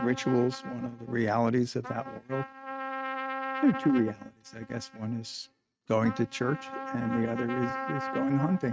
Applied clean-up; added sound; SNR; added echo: neural mask model RNNoise.